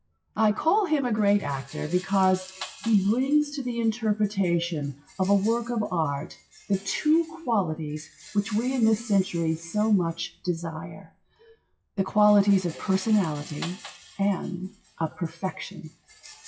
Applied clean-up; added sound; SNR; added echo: classical method WPE with log-MMSE.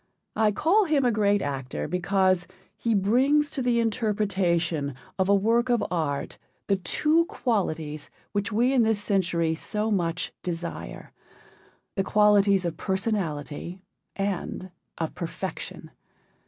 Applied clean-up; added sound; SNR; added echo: none; none; none; none.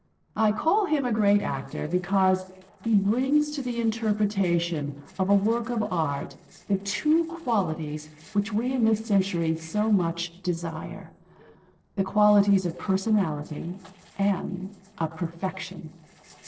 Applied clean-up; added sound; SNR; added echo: neural separator model SepFormer DNS4.